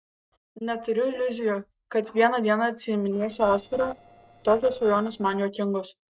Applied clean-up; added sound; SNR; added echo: neural separator model SepFormer DNS4.